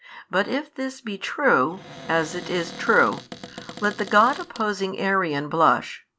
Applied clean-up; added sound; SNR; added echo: none; Cupboard open or close; 15 dB; none.